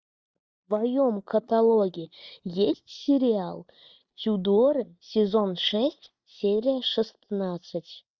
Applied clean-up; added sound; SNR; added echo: neural mask model DeepFilterNet 3.